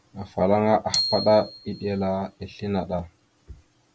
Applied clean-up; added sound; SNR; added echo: none; Glockenspiel; 9 dB; none.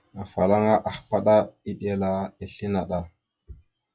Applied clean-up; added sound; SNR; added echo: classical method log-MMSE.